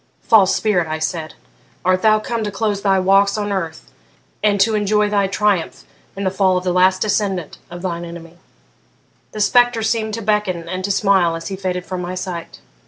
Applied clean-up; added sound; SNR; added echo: none; none; none; none.